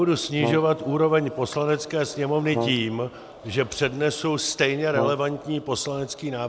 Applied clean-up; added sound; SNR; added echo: none; Brass instrument; 10 dB; none.